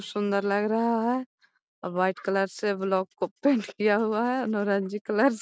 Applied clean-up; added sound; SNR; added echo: none; none; none; none.